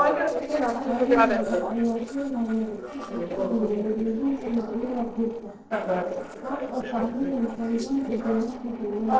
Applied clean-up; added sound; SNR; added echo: neural separator model SepFormer DNS4.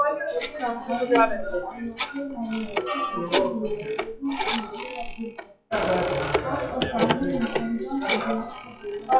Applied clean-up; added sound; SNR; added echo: classical method WPE with log-MMSE.